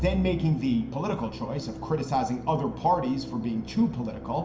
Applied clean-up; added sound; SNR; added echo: none; Musical instrument; 10 dB; reverberation time 0.8 s.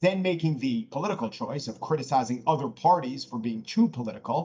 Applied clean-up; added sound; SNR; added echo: neural mask model DeepFilterNet 3.